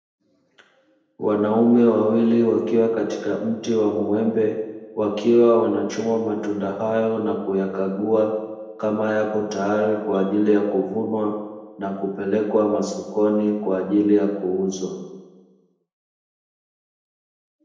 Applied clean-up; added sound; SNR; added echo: none; none; none; reverberation time 0.9 s.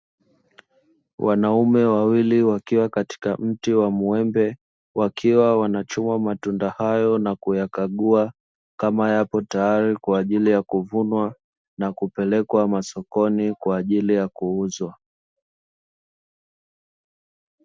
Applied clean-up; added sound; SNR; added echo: none; none; none; none.